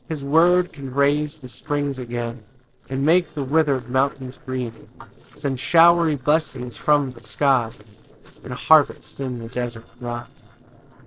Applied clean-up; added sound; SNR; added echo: neural separator model SepFormer DNS4.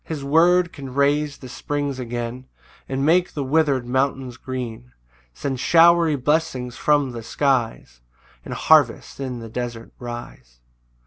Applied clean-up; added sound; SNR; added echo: none; none; none; none.